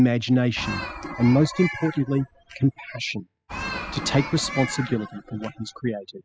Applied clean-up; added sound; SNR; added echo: classical method spectral subtraction.